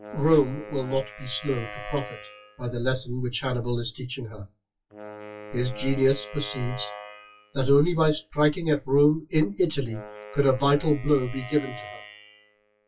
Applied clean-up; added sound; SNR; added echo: classical method WPE with log-MMSE.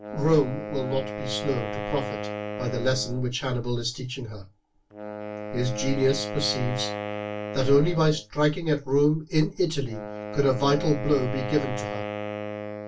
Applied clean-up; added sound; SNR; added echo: none; Wind instrument, woodwind instrument; 8 dB; reverberation time 0.2 s.